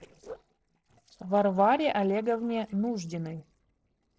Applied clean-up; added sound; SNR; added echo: neural separator model SepFormer DNS4.